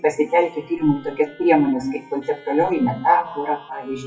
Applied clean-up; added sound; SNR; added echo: classical method WPE with log-MMSE.